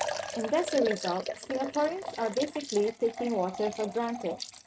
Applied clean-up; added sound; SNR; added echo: neural mask model RNNoise.